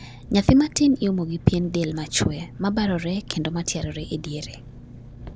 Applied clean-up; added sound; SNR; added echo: none; Engine; 17 dB; none.